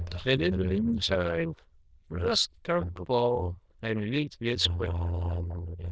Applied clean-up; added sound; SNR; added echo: neural diffusion model UNIVERSE++.